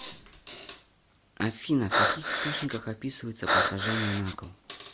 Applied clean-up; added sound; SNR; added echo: none; Breathing; -5 dB; none.